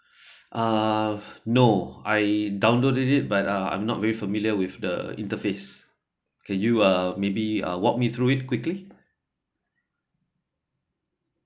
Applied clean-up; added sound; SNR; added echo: none; none; none; none.